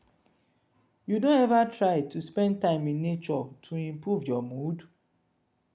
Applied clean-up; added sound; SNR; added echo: none; none; none; none.